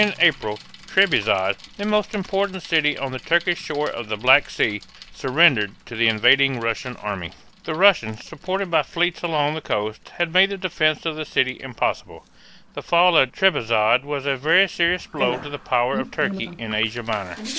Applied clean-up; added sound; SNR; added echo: none; Bicycle; 17 dB; none.